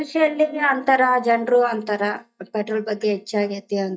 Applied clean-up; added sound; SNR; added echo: neural mask model DeepFilterNet 3.